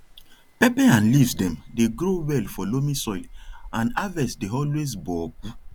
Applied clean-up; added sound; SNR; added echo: none; Rain; 17 dB; none.